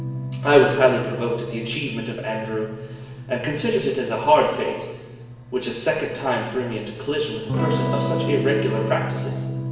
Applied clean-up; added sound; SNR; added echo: none; Electric guitar / Strum; 7 dB; reverberation time 1.2 s.